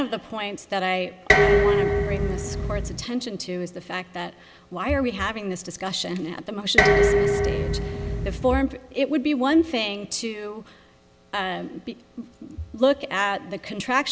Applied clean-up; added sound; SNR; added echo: none; Dishes, pots, and pans; -4 dB; none.